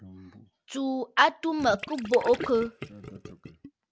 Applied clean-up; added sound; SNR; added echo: none; Gurgling; 12 dB; none.